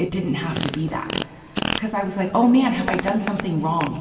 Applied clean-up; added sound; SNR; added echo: none; Fart; 9 dB; reverberation time 2.1 s.